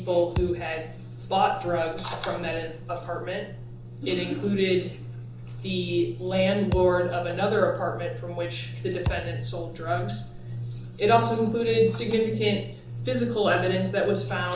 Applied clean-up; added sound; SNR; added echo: none; Thump, thud; 7 dB; reverberation time 1.2 s.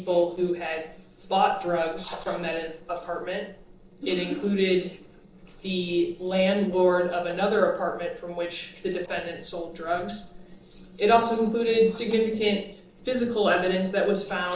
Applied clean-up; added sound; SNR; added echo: neural separator model SepFormer DNS4.